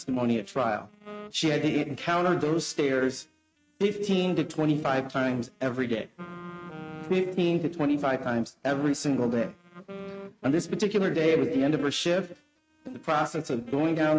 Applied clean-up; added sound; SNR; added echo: neural mask model RNNoise.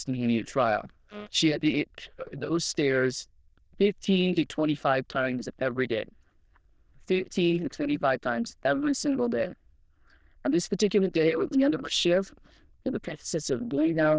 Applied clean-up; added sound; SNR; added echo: neural diffusion model UNIVERSE++.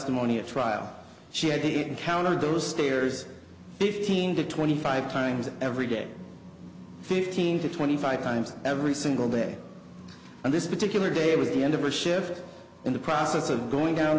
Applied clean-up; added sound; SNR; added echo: none; none; none; none.